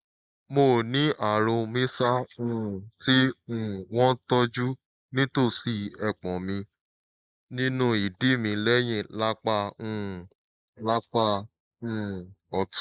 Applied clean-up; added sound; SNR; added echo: neural mask model Resemble Enhance denoiser.